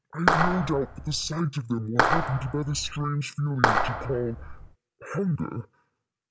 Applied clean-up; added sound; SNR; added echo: none; Clapping; -3 dB; none.